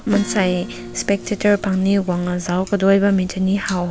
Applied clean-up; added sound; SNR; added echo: none; Acoustic guitar / Strum; 16 dB; none.